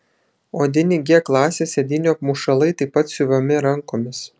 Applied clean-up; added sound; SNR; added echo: none; none; none; none.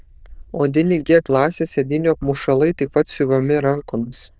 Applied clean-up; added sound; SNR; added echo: neural diffusion model UNIVERSE++.